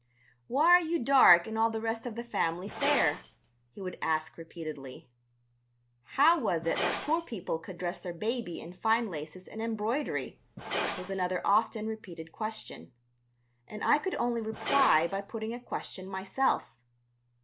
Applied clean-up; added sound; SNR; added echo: none; Glass; 12 dB; none.